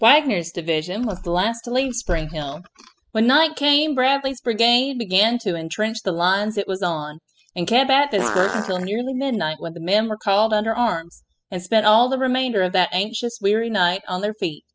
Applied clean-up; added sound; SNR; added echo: classical method spectral subtraction.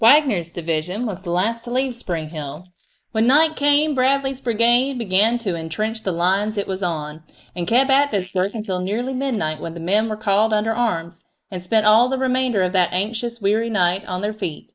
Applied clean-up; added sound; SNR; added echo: neural mask model Resemble Enhance denoiser.